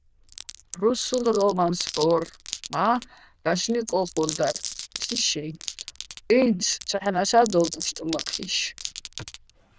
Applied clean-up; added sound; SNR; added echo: neural diffusion model UNIVERSE++.